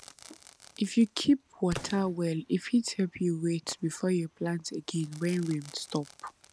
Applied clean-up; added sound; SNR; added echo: none; Crackle / Fireworks; 20 dB; none.